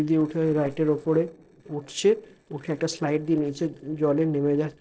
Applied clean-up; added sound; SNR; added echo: neural separator model SepFormer DNS4.